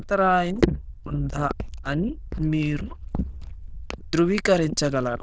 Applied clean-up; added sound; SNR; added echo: neural diffusion model UNIVERSE++.